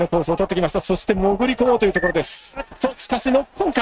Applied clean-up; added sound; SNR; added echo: neural mask model RNNoise.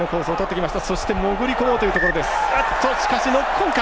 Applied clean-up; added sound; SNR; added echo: none; Bird; 13 dB; none.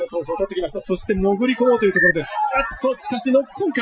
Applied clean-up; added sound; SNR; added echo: classical method Wiener filter.